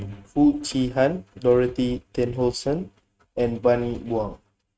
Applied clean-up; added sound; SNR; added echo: neural mask model RNNoise.